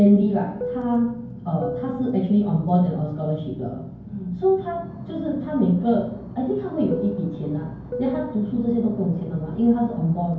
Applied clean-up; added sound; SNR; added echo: none; Fixed-wing aircraft, airplane; 15 dB; reverberation time 0.9 s.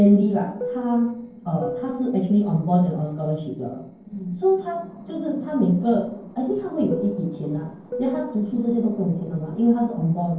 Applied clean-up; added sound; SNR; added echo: neural separator model SepFormer DNS4.